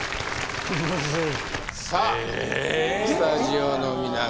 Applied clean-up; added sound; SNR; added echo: none; Bird; 16 dB; none.